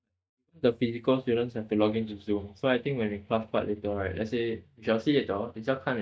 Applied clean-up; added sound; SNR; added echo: neural mask model DeepFilterNet 3.